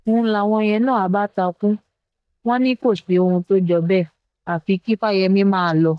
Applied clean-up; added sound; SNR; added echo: neural mask model DeepFilterNet 3.